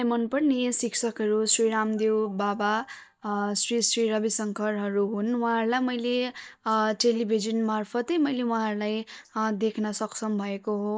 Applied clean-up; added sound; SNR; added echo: neural mask model DeepFilterNet 3.